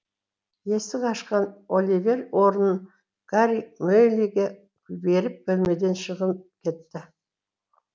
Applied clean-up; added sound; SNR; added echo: none; none; none; none.